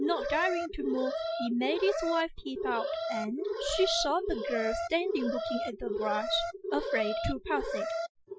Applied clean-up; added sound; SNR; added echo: classical method Wiener filter.